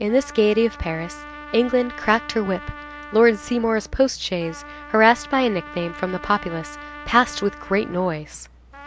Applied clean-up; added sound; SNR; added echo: none; Trumpet; 17 dB; none.